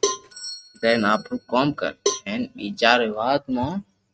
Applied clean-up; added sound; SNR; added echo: neural mask model RNNoise.